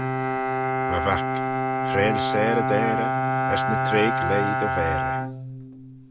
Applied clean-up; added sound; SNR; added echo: none; Bowed string instrument; -3 dB; none.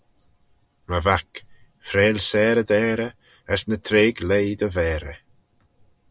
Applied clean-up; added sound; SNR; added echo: none; none; none; none.